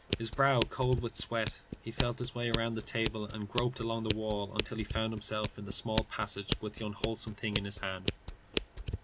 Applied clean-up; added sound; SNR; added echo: none; Scissors; 1 dB; none.